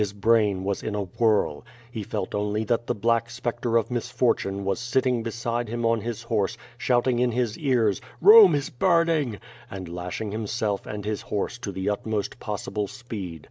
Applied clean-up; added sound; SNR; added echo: none; none; none; none.